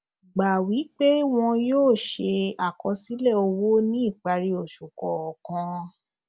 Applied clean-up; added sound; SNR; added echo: none; none; none; none.